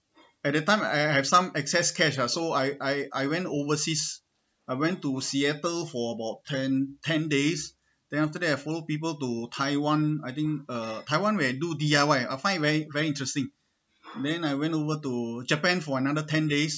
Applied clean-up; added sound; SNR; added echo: none; none; none; none.